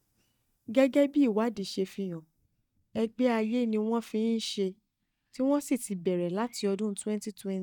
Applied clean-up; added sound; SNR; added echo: neural mask model DeepFilterNet 3.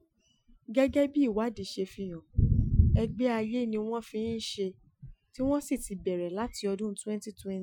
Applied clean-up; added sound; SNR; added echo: classical method Wiener filter.